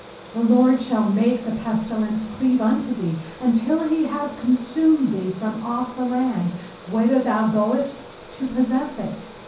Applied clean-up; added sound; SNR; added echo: none; Mechanical fan; 18 dB; reverberation time 0.6 s.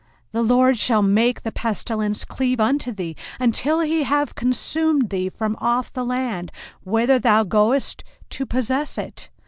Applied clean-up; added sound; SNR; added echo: none; none; none; none.